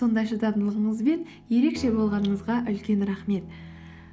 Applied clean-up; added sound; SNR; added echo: none; none; none; none.